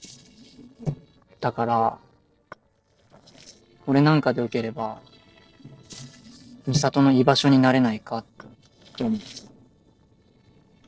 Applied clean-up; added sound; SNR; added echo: neural separator model SepFormer DNS4.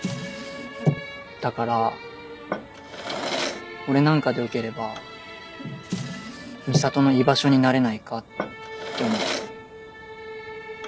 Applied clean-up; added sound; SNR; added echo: none; Drawer open or close; 7 dB; none.